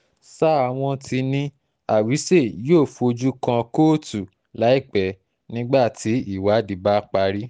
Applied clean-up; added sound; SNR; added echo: none; none; none; none.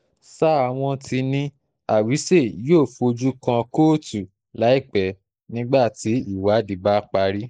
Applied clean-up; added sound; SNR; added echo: neural mask model Resemble Enhance denoiser.